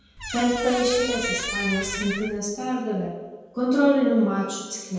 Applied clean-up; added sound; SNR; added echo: none; Squeak; 7 dB; reverberation time 1.1 s.